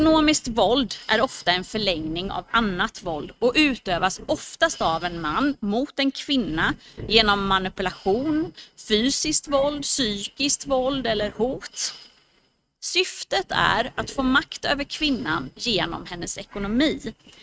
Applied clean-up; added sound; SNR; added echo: neural mask model RNNoise.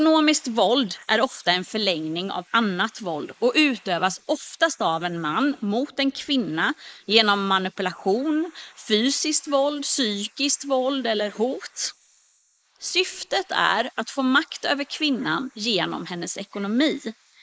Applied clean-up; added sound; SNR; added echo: neural mask model Resemble Enhance denoiser.